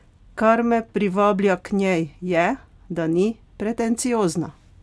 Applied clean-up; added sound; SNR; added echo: none; none; none; none.